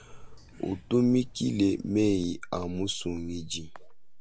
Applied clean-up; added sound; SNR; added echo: none; Drip; 14 dB; none.